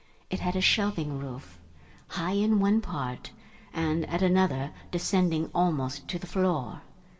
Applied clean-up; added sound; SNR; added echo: none; Bowed string instrument; 20 dB; reverberation time 1.1 s.